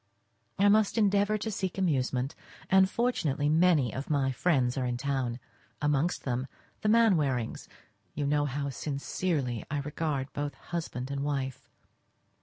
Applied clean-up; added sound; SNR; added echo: none; none; none; none.